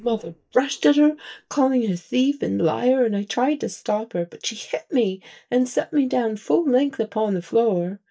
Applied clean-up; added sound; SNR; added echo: neural mask model DeepFilterNet 3.